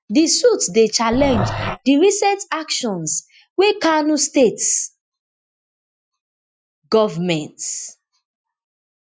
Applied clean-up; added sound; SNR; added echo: classical method Wiener filter.